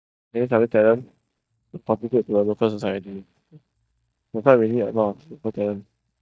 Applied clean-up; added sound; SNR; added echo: neural mask model DeepFilterNet 3.